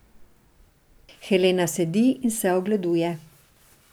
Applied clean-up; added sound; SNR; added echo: none; none; none; none.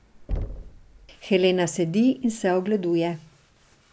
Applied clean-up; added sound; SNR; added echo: none; Knock; 13 dB; none.